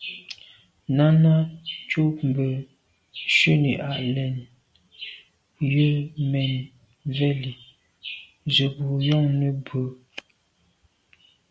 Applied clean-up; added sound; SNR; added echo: none; none; none; none.